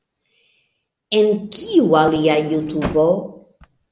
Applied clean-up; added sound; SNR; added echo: none; Sliding door; 13 dB; none.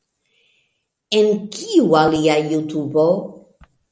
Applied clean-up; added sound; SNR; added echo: none; none; none; none.